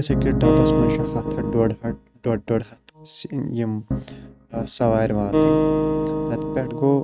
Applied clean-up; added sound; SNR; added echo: neural mask model RNNoise.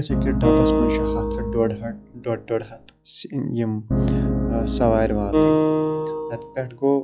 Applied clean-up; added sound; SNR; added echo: classical method log-MMSE.